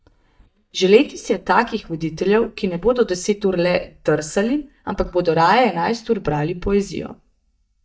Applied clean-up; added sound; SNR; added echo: neural mask model DeepFilterNet 3.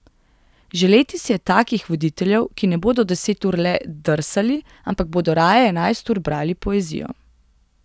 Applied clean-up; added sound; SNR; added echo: none; none; none; none.